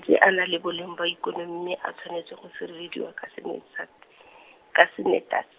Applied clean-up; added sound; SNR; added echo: none; none; none; none.